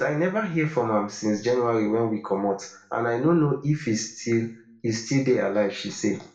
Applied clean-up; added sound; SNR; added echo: none; none; none; reverberation time 0.4 s.